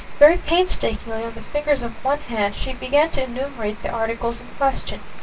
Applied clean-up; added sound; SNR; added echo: none; Rain; 18 dB; reverberation time 0.1 s.